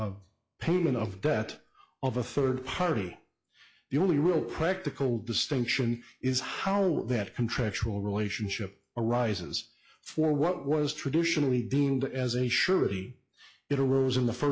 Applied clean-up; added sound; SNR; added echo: classical method log-MMSE.